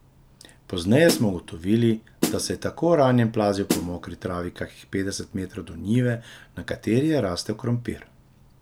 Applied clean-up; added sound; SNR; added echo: none; Snare drum; 4 dB; none.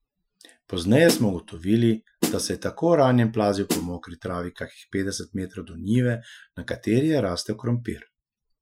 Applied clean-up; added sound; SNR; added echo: classical method Wiener filter.